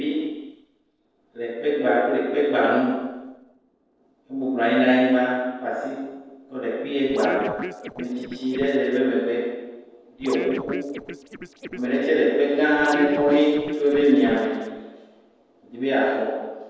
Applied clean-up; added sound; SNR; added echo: neural separator model SepFormer DNS4.